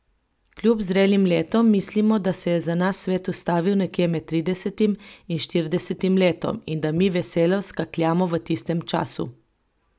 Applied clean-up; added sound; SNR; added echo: none; none; none; none.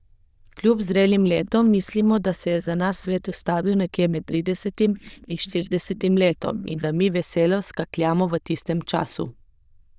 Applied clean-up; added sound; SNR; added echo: neural diffusion model UNIVERSE++.